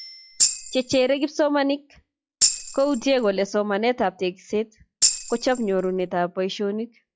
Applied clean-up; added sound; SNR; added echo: classical method log-MMSE.